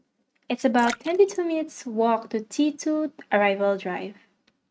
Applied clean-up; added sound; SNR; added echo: neural mask model RNNoise.